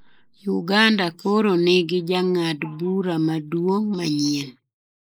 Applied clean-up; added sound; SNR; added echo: neural mask model Resemble Enhance denoiser.